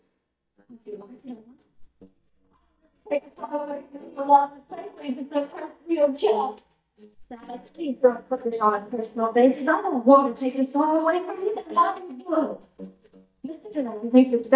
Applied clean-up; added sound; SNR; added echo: neural mask model DeepFilterNet 3.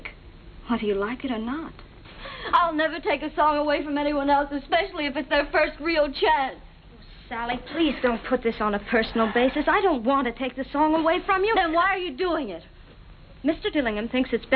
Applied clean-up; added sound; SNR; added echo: none; none; none; none.